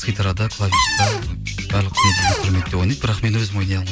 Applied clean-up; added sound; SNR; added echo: none; Cupboard open or close; -1 dB; none.